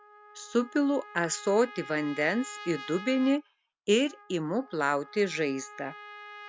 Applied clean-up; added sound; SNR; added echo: none; Trumpet; 17 dB; none.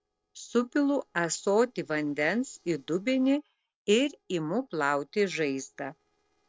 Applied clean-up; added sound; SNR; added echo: neural separator model SepFormer DNS4.